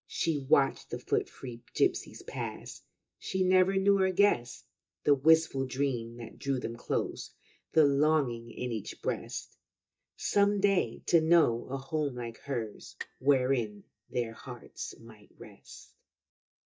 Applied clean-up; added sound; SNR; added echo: neural mask model DeepFilterNet 3.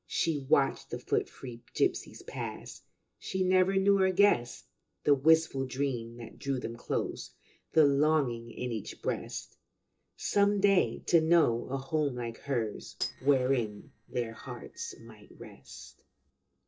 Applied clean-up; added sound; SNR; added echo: neural separator model SepFormer DNS4.